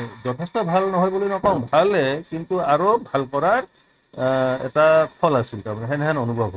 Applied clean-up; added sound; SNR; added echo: neural mask model RNNoise.